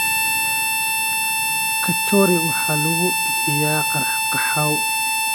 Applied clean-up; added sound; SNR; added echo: none; Harmonica; -5 dB; none.